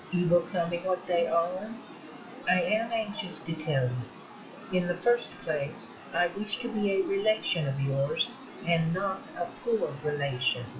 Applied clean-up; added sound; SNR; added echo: classical method WPE with log-MMSE.